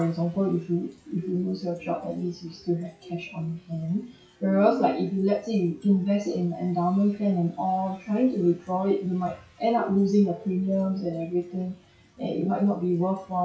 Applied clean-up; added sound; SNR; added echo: classical method WPE with log-MMSE.